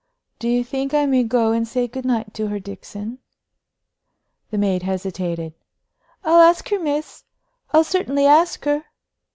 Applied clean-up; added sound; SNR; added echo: none; none; none; none.